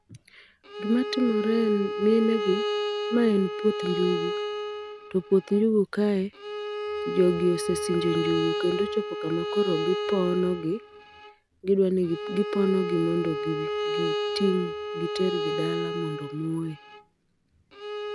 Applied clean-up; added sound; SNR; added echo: none; Bowed string instrument; 4 dB; none.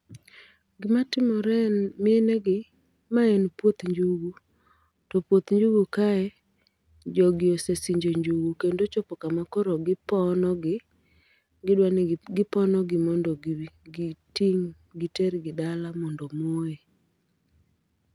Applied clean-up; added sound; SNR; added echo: none; none; none; none.